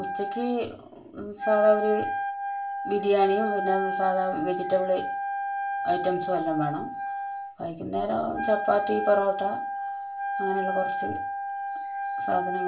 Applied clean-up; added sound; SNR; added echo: none; Wind instrument, woodwind instrument; 3 dB; reverberation time 0.3 s.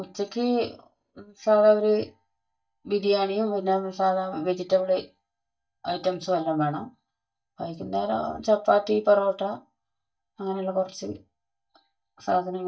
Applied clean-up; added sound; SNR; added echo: neural mask model DeepFilterNet 3.